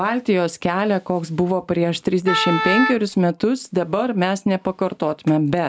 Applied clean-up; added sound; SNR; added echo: none; Wind instrument, woodwind instrument; 3 dB; none.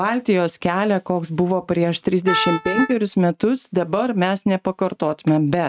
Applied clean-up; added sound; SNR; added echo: neural mask model RNNoise.